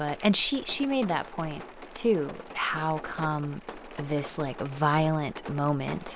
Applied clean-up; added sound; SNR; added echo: none; Rain; 15 dB; none.